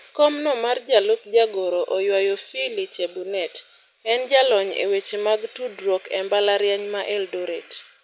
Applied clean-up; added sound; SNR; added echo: none; none; none; none.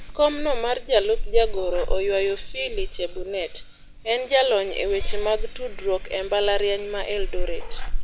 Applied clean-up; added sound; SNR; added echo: none; Meow / Purr; 1 dB; none.